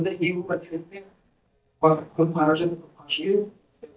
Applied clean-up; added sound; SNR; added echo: neural mask model DeepFilterNet 3.